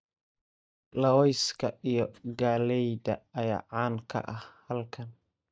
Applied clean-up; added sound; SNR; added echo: neural mask model DeepFilterNet 3.